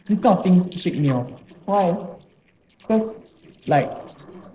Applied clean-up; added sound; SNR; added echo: neural separator model SepFormer DNS4.